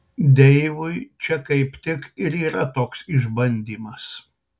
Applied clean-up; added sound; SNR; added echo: none; none; none; none.